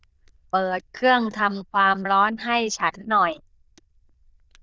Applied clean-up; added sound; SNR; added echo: neural diffusion model UNIVERSE++.